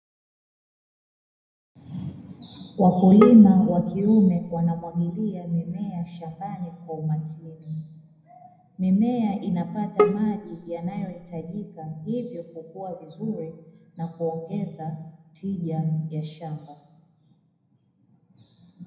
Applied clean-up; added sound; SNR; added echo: none; Bowed string instrument; 3 dB; reverberation time 0.7 s.